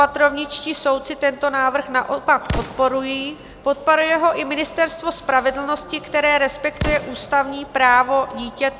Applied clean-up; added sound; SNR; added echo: none; Explosion; 16 dB; none.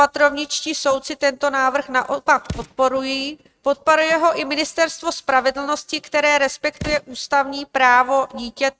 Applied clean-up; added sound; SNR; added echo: neural mask model RNNoise.